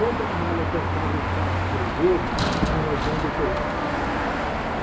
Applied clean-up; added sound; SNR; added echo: none; Car passing by / Traffic noise, roadway noise / Engine; -5 dB; reverberation time 0.2 s.